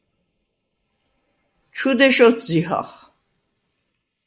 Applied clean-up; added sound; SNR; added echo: neural mask model Resemble Enhance denoiser.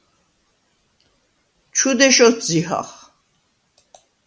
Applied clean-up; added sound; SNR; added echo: none; none; none; none.